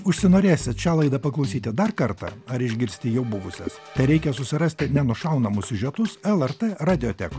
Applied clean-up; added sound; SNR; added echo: none; none; none; none.